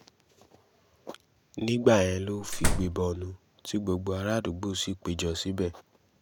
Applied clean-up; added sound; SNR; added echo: none; Slam; -1 dB; none.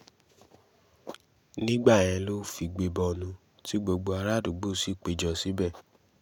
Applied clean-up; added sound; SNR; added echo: none; none; none; none.